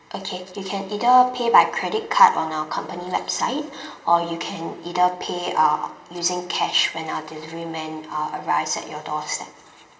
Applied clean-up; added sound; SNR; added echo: none; none; none; reverberation time 2.5 s.